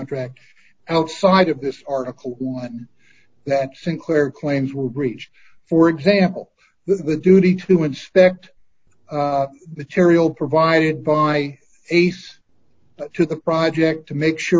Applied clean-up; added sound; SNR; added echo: none; none; none; none.